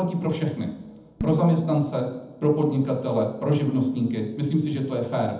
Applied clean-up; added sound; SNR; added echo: none; Dishes, pots, and pans; 16 dB; reverberation time 0.8 s.